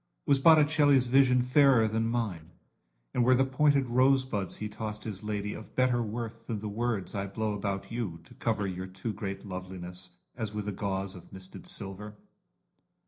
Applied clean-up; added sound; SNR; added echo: neural separator model SepFormer DNS4.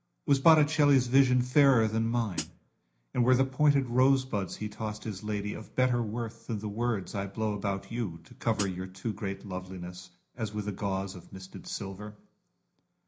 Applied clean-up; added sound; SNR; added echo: none; Hi-hat; 9 dB; reverberation time 0.4 s.